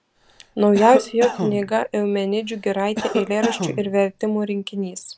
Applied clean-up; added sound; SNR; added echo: none; Cough; 8 dB; none.